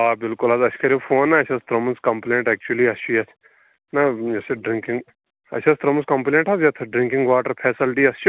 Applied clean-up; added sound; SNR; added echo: none; none; none; none.